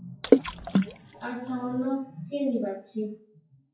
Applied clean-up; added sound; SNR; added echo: classical method WPE with log-MMSE.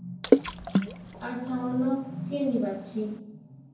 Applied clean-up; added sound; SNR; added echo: none; Water / Splash, splatter; -2 dB; reverberation time 0.9 s.